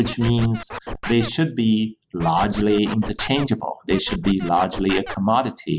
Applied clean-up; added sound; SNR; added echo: none; Scratching (performance technique); 11 dB; none.